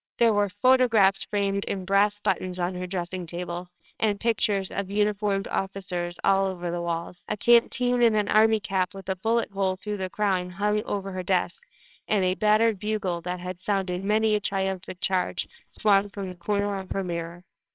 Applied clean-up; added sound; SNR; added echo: neural separator model SepFormer WHAMR!.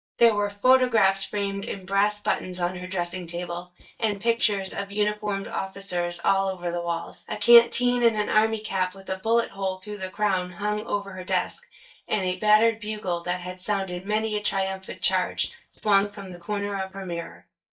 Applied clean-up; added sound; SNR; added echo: neural mask model DeepFilterNet 3.